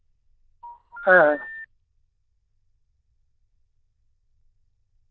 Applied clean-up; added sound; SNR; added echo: neural diffusion model UNIVERSE++.